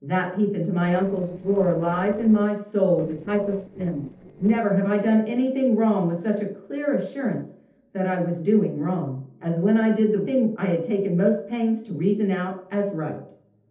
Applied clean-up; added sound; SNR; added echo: neural separator model SepFormer DNS4.